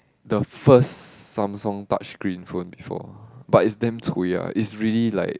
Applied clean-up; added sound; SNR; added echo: none; none; none; none.